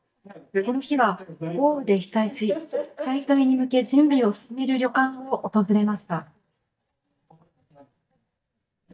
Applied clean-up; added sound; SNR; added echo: neural mask model DeepFilterNet 3.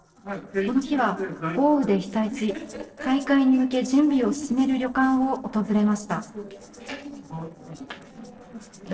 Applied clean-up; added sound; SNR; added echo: neural separator model SepFormer DNS4.